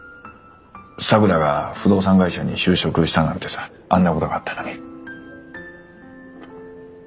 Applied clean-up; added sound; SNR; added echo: none; none; none; none.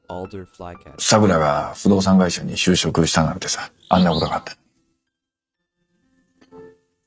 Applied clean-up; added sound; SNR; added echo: neural mask model RNNoise.